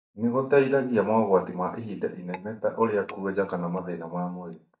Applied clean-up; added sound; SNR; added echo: neural mask model DeepFilterNet 3.